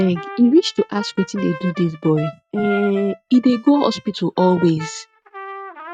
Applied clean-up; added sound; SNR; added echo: neural mask model RNNoise.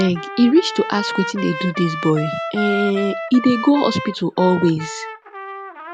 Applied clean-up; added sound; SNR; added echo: none; Trumpet; 9 dB; none.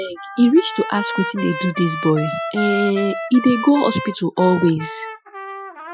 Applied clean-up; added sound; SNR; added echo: classical method Wiener filter.